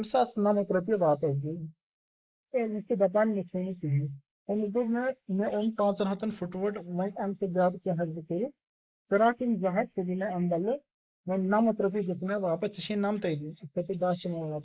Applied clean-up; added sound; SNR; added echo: neural mask model Resemble Enhance denoiser.